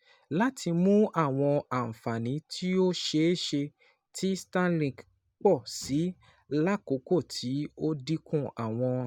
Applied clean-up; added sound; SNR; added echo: none; none; none; none.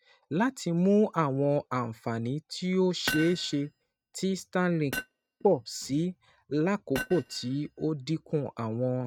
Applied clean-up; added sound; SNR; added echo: neural mask model RNNoise.